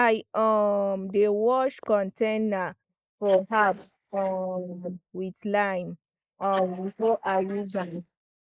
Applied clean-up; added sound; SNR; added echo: neural mask model Resemble Enhance denoiser.